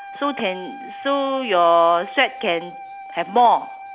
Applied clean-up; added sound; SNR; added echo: none; Wind instrument, woodwind instrument; 15 dB; none.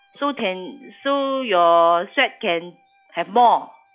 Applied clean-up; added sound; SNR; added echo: classical method log-MMSE.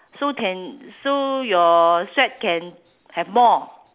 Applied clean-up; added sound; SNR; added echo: none; none; none; none.